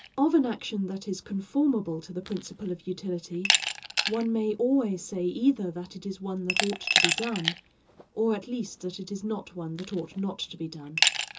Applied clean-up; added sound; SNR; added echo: none; Glass; 3 dB; reverberation time 0.2 s.